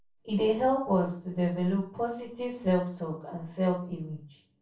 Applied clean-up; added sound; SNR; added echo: none; none; none; reverberation time 0.3 s.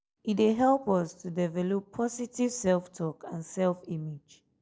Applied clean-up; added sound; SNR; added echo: none; none; none; none.